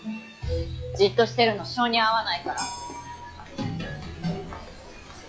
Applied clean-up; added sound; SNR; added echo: classical method log-MMSE.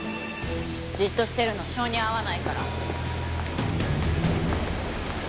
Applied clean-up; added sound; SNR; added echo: none; Crash cymbal; 12 dB; none.